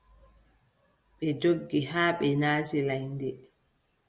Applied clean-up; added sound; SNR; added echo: none; none; none; none.